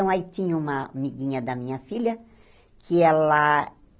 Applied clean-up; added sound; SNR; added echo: none; none; none; none.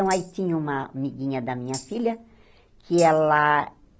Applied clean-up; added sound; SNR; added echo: none; Tambourine; 18 dB; none.